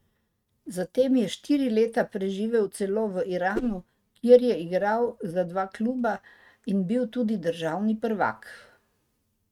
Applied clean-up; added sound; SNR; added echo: neural mask model RNNoise.